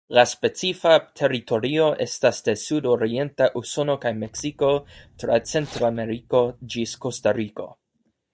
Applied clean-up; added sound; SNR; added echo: neural mask model DeepFilterNet 3.